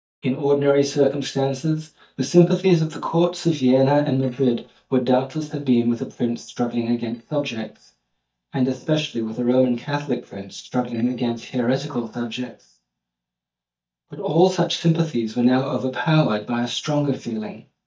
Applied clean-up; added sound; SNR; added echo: neural mask model DeepFilterNet 3.